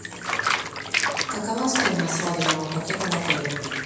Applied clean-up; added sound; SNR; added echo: none; Bathtub (filling or washing) / Water; -1 dB; reverberation time 1.1 s.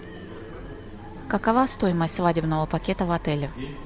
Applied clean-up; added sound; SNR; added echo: none; none; none; none.